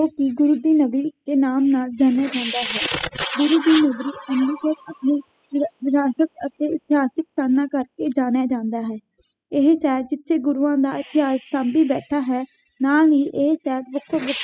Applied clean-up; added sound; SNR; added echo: classical method spectral subtraction.